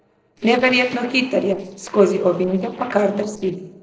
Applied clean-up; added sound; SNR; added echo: neural separator model SepFormer DNS4.